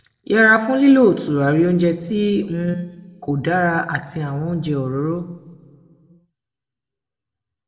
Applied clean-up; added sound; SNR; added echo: none; none; none; reverberation time 1.1 s.